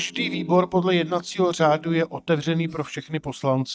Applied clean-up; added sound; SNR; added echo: neural mask model DeepFilterNet 3.